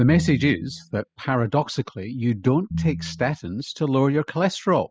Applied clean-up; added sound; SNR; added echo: classical method spectral subtraction.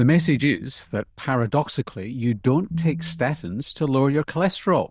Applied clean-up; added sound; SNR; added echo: neural diffusion model UNIVERSE++.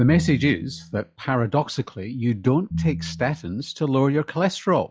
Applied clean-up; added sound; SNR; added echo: classical method log-MMSE.